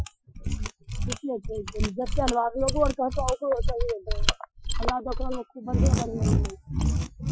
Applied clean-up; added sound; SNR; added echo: classical method Wiener filter.